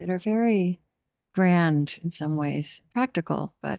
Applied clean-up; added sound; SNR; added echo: neural mask model DeepFilterNet 3.